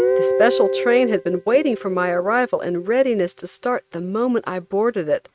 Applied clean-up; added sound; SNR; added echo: neural mask model RNNoise.